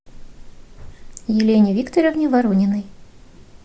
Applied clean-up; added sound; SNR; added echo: none; none; none; none.